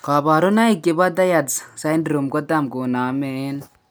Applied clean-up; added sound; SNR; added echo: none; none; none; none.